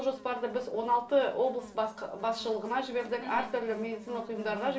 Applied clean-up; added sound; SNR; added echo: none; Buzz; 17 dB; reverberation time 0.4 s.